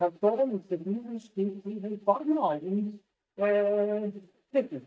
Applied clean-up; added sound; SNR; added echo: neural mask model DeepFilterNet 3.